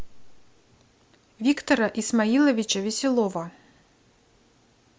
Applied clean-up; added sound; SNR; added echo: none; none; none; none.